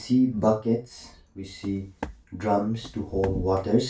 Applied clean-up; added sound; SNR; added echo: none; Walk, footsteps; 15 dB; reverberation time 0.2 s.